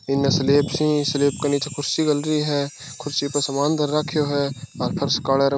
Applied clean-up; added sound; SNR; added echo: none; Chime; 18 dB; none.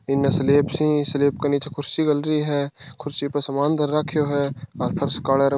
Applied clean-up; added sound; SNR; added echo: none; none; none; none.